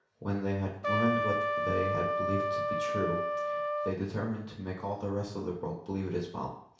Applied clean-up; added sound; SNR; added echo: none; Trumpet; -3 dB; reverberation time 0.6 s.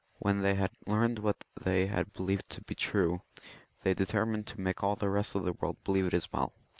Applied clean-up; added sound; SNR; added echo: none; none; none; none.